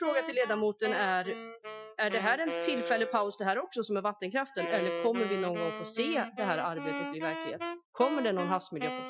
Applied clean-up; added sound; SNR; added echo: classical method Wiener filter.